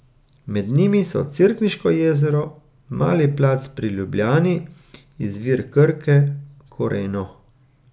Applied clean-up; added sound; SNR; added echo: none; none; none; none.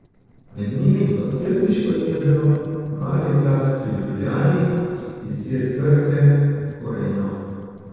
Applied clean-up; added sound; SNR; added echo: neural separator model SepFormer DNS4.